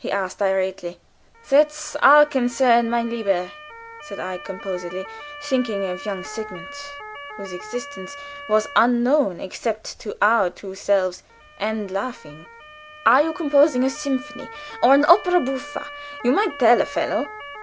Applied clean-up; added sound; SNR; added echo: none; Motor vehicle (road) / Siren; 17 dB; none.